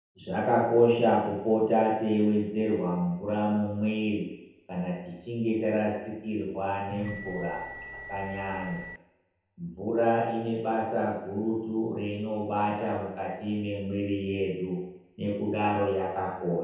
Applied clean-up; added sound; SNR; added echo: none; Bell; 13 dB; reverberation time 0.9 s.